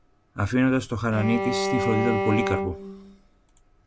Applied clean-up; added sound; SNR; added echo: none; Bowed string instrument; 2 dB; none.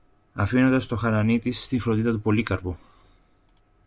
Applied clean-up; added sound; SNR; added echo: none; none; none; none.